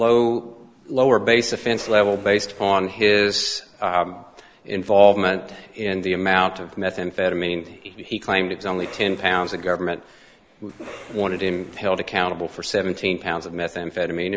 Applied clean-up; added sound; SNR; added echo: none; Cough; 18 dB; none.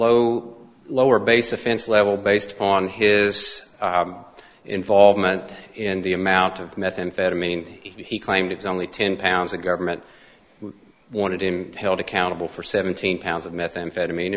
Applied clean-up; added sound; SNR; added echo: none; none; none; none.